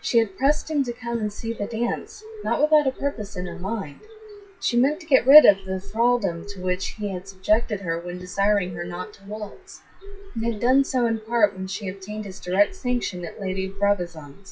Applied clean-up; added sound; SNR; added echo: classical method WPE with log-MMSE.